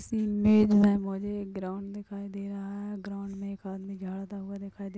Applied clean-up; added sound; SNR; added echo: none; none; none; none.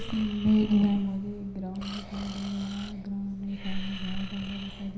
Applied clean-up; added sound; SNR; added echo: none; Breathing; 9 dB; reverberation time 0.9 s.